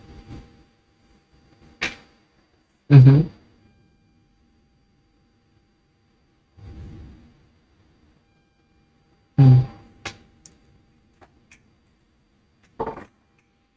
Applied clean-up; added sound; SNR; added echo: neural mask model RNNoise.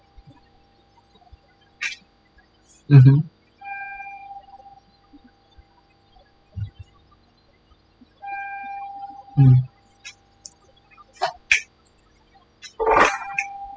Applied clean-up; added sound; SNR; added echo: classical method spectral subtraction.